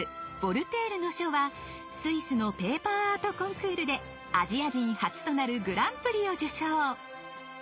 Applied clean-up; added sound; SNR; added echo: none; none; none; none.